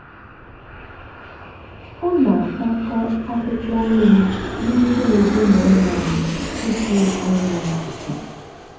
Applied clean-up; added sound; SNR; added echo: none; Aircraft; 8 dB; reverberation time 1.2 s.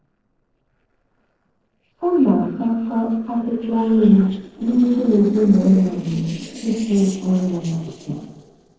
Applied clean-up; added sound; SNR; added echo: neural separator model SepFormer DNS4.